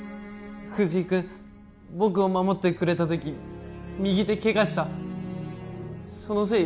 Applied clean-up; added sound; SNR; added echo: none; none; none; none.